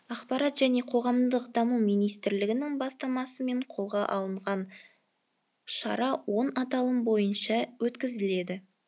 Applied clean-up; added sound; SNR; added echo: none; none; none; none.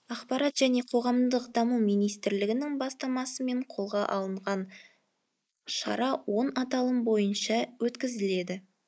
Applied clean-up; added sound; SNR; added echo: neural mask model Resemble Enhance denoiser.